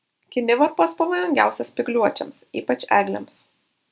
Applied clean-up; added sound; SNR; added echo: none; none; none; none.